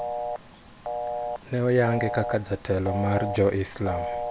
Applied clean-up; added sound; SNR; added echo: none; Telephone; 5 dB; none.